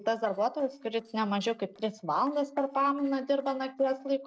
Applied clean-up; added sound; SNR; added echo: neural separator model SepFormer DNS4.